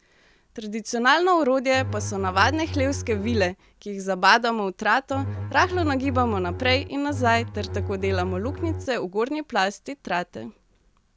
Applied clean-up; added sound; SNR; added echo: none; Bowed string instrument; 6 dB; none.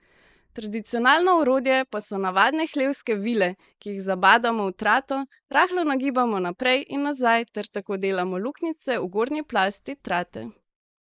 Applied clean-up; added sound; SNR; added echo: neural mask model Resemble Enhance denoiser.